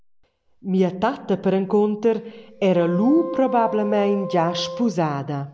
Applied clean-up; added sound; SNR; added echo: none; Wind instrument, woodwind instrument; 11 dB; none.